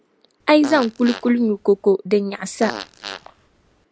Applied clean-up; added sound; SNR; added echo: none; Fart; 15 dB; none.